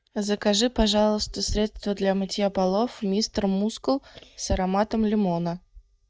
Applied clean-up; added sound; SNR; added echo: neural mask model DeepFilterNet 3.